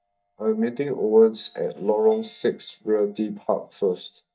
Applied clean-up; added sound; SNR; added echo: neural mask model DeepFilterNet 3.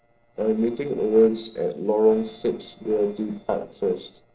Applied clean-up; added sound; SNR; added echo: neural separator model SepFormer DNS4.